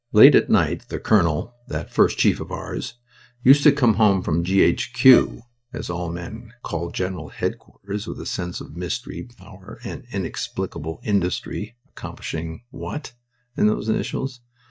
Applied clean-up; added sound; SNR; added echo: neural mask model DeepFilterNet 3.